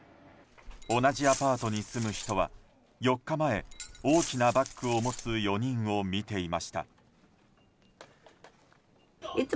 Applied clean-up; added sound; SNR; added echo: none; Glass; 12 dB; none.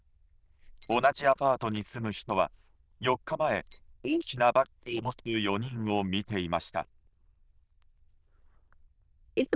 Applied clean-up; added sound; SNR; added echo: neural diffusion model UNIVERSE++.